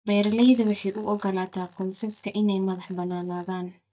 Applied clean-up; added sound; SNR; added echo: neural mask model DeepFilterNet 3.